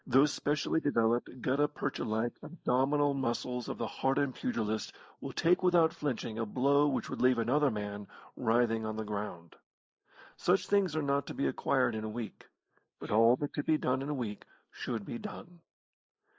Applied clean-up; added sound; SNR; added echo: neural mask model Resemble Enhance denoiser.